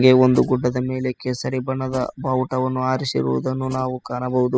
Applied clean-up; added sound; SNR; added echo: classical method spectral subtraction.